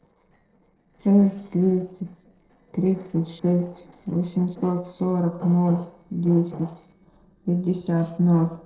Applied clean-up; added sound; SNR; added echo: neural separator model SepFormer DNS4.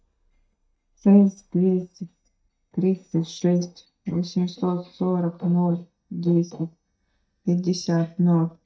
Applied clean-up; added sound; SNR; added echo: neural mask model DeepFilterNet 3.